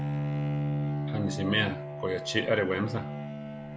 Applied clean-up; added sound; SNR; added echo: none; Bowed string instrument; 1 dB; none.